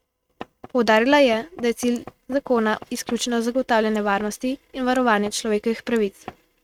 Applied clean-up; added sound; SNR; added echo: neural mask model RNNoise.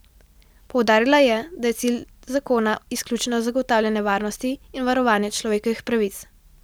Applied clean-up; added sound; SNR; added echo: none; none; none; none.